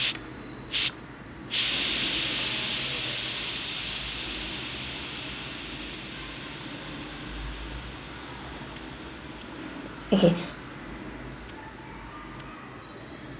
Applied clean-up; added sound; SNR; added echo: none; Hiss; -2 dB; none.